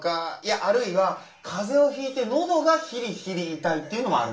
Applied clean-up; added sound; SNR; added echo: none; none; none; reverberation time 0.3 s.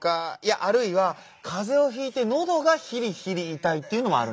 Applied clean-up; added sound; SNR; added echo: none; none; none; none.